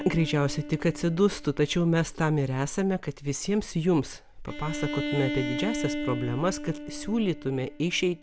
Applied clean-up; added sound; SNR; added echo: none; Bowed string instrument; 9 dB; none.